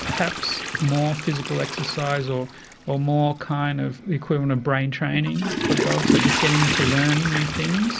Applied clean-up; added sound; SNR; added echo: none; Toilet flush / Water; 3 dB; none.